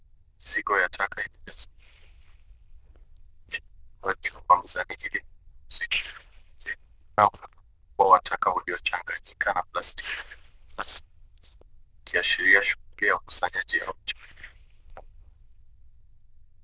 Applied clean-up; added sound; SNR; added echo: neural diffusion model UNIVERSE++.